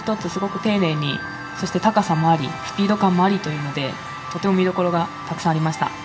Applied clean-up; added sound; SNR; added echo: none; none; none; reverberation time 0.5 s.